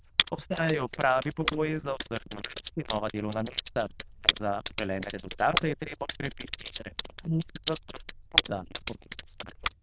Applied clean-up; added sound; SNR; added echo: neural diffusion model UNIVERSE++.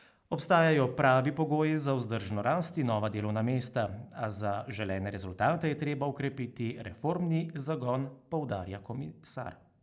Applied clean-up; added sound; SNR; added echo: none; none; none; none.